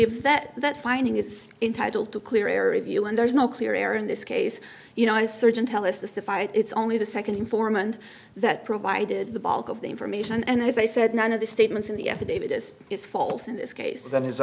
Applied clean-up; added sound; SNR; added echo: none; none; none; none.